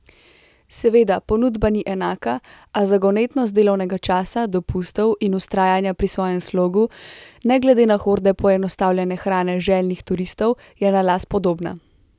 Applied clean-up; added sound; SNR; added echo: none; none; none; none.